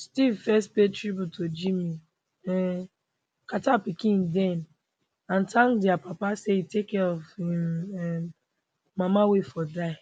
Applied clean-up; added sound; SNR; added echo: none; none; none; none.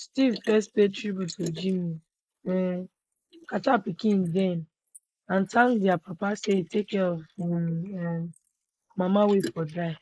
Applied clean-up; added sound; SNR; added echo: neural mask model Resemble Enhance denoiser.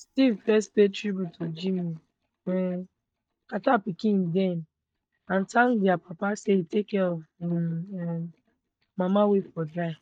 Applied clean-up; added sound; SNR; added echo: neural mask model DeepFilterNet 3.